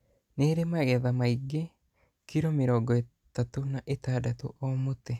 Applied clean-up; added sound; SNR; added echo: none; none; none; none.